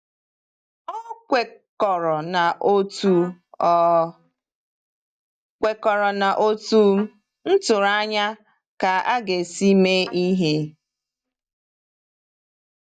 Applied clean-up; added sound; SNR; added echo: neural mask model DeepFilterNet 3.